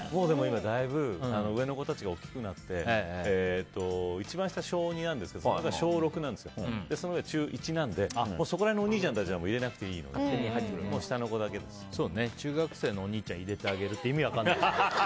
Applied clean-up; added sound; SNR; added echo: none; none; none; none.